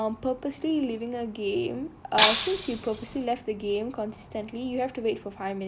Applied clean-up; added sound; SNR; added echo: none; Shatter; -2 dB; none.